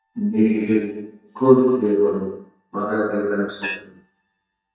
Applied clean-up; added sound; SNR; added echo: neural mask model DeepFilterNet 3.